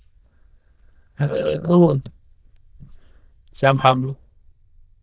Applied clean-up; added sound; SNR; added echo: neural diffusion model UNIVERSE++.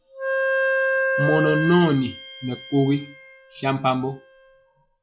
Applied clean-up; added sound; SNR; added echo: classical method log-MMSE.